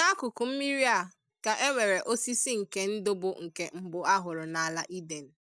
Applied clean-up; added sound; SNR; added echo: neural mask model DeepFilterNet 3.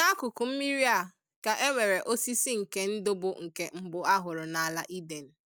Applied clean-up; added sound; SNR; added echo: none; none; none; none.